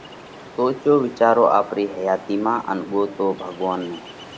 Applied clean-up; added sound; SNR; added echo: none; Ocean; 19 dB; none.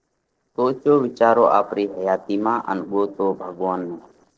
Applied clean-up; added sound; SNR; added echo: neural separator model SepFormer DNS4.